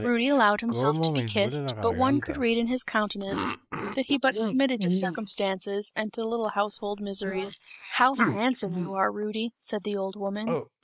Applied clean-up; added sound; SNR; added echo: neural mask model Resemble Enhance denoiser.